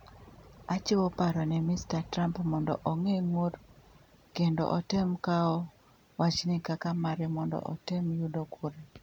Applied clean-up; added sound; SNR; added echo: none; none; none; none.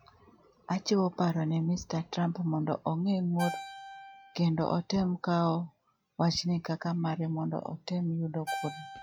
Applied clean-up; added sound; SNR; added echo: classical method log-MMSE.